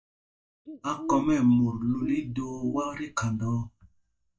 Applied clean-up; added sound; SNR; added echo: neural mask model DeepFilterNet 3.